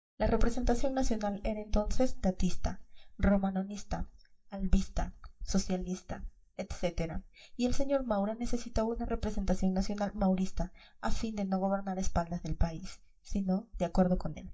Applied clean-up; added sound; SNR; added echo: neural mask model DeepFilterNet 3.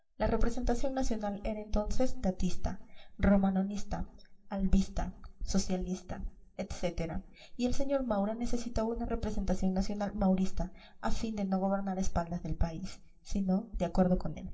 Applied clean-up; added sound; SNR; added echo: neural separator model SepFormer DNS4.